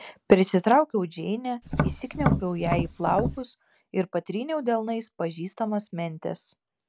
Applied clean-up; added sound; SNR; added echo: none; Tap; 1 dB; none.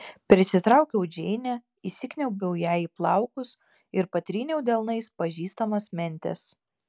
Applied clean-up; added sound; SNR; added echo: none; none; none; none.